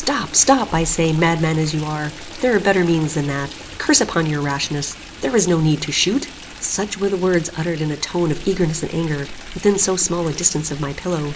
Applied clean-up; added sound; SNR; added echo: none; Stream; 15 dB; none.